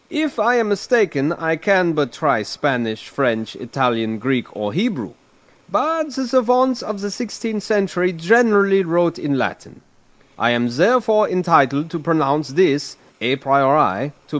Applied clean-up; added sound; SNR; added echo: neural mask model Resemble Enhance denoiser.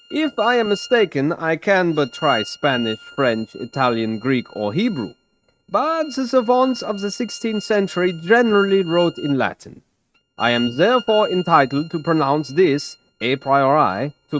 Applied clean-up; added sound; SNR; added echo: neural mask model RNNoise.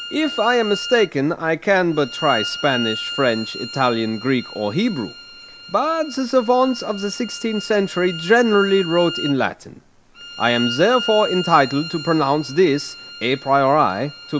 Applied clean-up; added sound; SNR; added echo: none; Bowed string instrument; 12 dB; none.